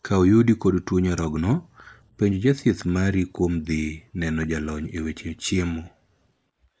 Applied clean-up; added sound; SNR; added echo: neural mask model Resemble Enhance denoiser.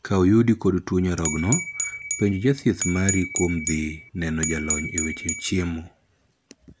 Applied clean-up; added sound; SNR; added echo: none; Glass / Bell; 6 dB; none.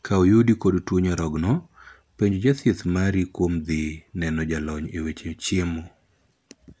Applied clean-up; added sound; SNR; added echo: none; none; none; none.